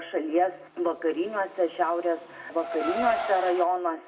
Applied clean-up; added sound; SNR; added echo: none; Car; 9 dB; reverberation time 0.2 s.